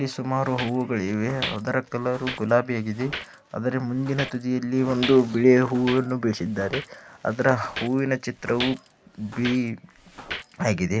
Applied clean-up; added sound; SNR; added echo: none; Walk, footsteps; 13 dB; none.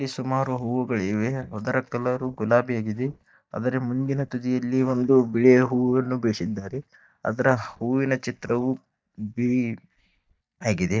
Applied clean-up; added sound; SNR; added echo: neural mask model DeepFilterNet 3.